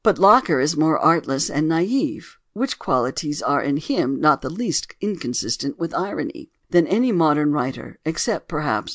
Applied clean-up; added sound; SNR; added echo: none; none; none; none.